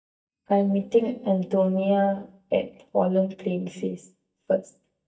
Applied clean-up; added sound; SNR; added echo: neural mask model DeepFilterNet 3.